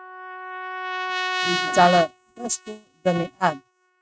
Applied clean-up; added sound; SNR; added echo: neural mask model RNNoise.